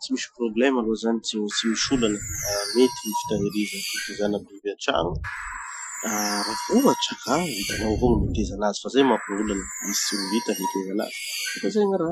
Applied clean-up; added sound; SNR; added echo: classical method Wiener filter.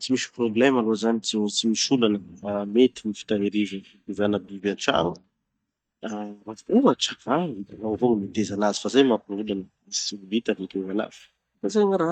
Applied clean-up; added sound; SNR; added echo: neural mask model DeepFilterNet 3.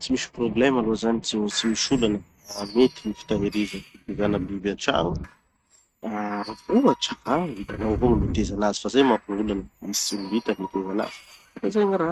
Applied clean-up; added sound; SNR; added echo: neural mask model RNNoise.